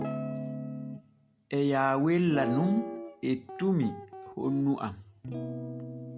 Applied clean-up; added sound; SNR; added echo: none; Guitar; 8 dB; none.